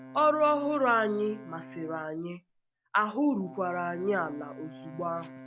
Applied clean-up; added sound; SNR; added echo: none; Brass instrument; 17 dB; none.